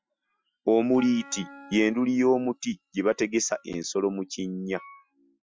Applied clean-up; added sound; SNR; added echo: classical method Wiener filter.